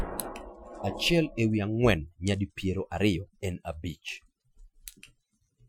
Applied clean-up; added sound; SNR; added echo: classical method Wiener filter.